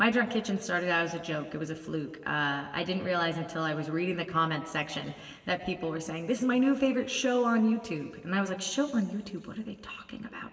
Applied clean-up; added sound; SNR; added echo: none; none; none; reverberation time 2.7 s.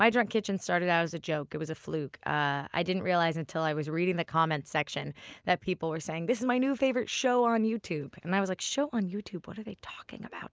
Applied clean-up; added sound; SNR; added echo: none; none; none; none.